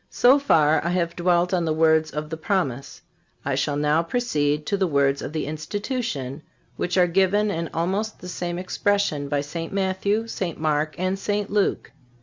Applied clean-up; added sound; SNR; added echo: none; none; none; none.